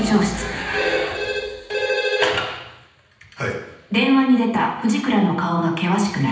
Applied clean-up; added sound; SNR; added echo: none; none; none; reverberation time 0.9 s.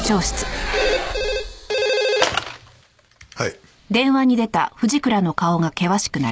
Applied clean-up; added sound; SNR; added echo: none; none; none; none.